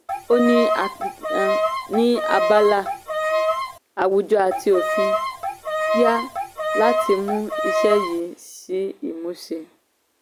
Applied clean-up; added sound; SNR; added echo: none; Bowed string instrument; 0 dB; none.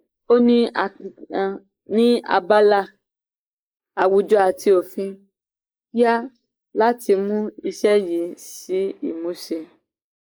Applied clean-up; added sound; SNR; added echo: neural mask model Resemble Enhance denoiser.